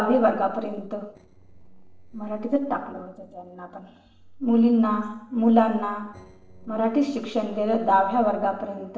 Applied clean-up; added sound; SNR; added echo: neural separator model SepFormer DNS4.